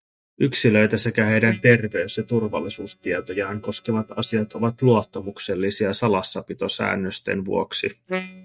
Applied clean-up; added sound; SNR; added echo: neural mask model DeepFilterNet 3.